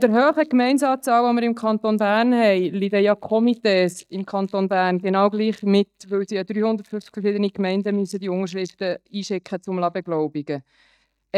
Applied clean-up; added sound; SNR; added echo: neural mask model DeepFilterNet 3.